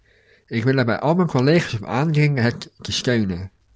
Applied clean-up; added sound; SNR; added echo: none; none; none; none.